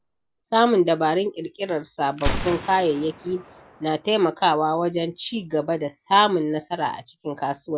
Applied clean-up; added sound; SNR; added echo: none; Gunshot, gunfire; 13 dB; none.